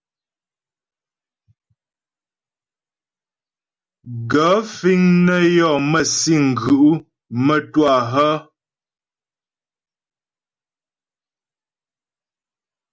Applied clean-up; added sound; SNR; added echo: none; none; none; none.